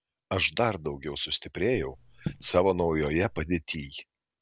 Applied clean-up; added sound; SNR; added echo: none; Raindrop / Drip; 14 dB; none.